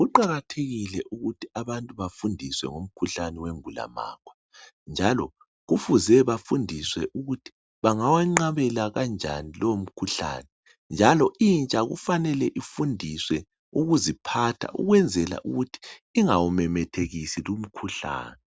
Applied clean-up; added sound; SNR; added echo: none; none; none; none.